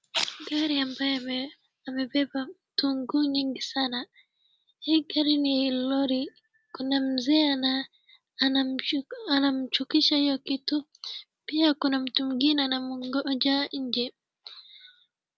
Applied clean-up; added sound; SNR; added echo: none; none; none; none.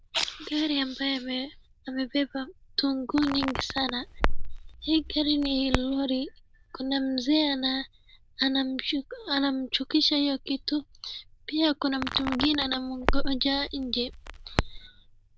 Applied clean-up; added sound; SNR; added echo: neural diffusion model UNIVERSE++.